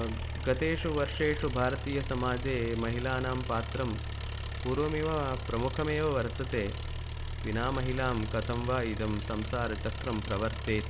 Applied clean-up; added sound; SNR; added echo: none; Engine; 5 dB; none.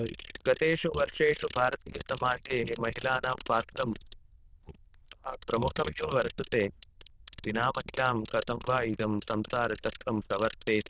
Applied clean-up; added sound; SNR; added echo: neural diffusion model UNIVERSE++.